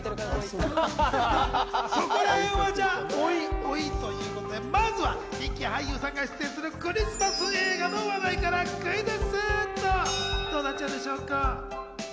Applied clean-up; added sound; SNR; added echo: none; Wind instrument, woodwind instrument; 11 dB; none.